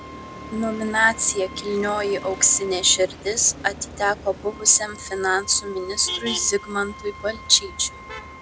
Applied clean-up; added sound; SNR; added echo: none; Wind instrument, woodwind instrument + Motor vehicle (road); 13 dB; none.